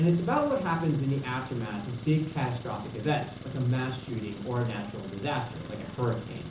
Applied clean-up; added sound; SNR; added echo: none; Engine; 12 dB; reverberation time 0.7 s.